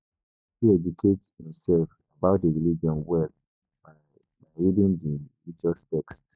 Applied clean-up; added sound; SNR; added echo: neural mask model DeepFilterNet 3.